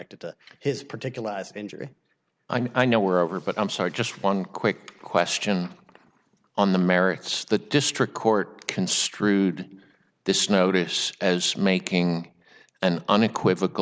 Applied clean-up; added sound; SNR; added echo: none; none; none; none.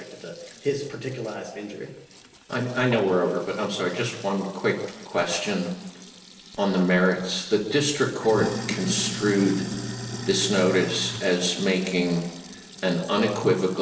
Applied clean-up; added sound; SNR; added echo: none; Sink (filling or washing); 12 dB; reverberation time 1.0 s.